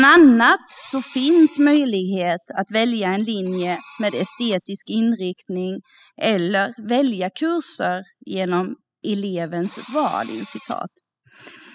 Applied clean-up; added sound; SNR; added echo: classical method spectral subtraction.